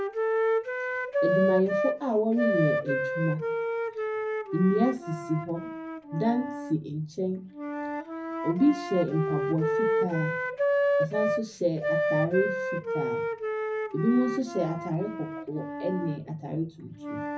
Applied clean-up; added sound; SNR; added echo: none; Wind instrument, woodwind instrument; 0 dB; reverberation time 0.4 s.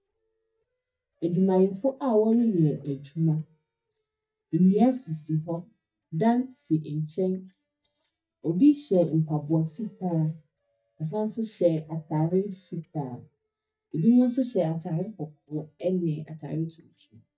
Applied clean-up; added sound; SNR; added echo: neural mask model DeepFilterNet 3.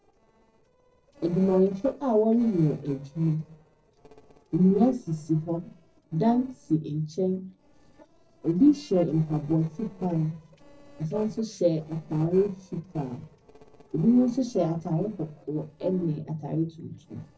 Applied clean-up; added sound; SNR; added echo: neural separator model SepFormer DNS4.